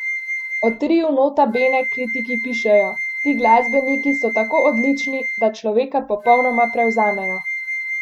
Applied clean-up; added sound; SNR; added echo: none; Wind instrument, woodwind instrument; 6 dB; none.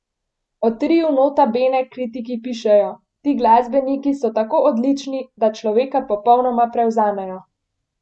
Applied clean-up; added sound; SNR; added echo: none; none; none; none.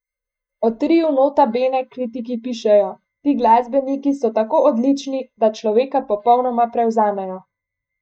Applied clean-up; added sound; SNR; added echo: neural mask model DeepFilterNet 3.